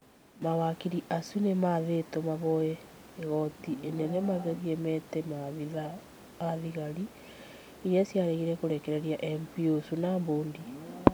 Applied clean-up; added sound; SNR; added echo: none; Livestock, farm animals, working animals; 20 dB; none.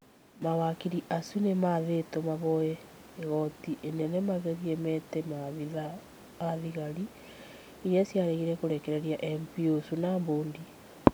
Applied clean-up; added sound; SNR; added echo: none; none; none; none.